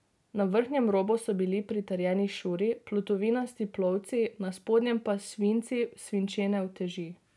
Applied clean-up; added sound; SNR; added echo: none; none; none; none.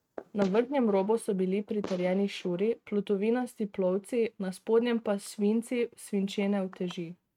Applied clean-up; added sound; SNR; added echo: neural mask model RNNoise.